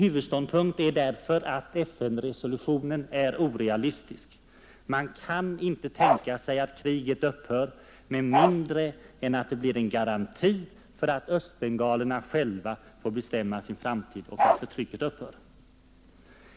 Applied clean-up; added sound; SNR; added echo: none; Bark; -4 dB; none.